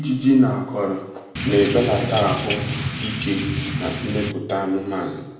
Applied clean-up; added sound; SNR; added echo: none; Drip / Rain; 3 dB; reverberation time 0.9 s.